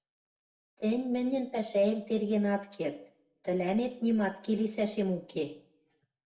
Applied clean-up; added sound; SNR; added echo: none; none; none; reverberation time 0.5 s.